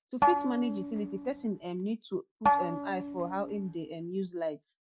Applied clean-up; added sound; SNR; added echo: none; Bowed string instrument; -2 dB; none.